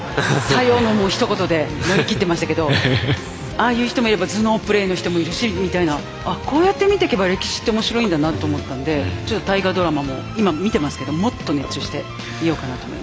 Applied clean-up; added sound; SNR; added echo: none; none; none; none.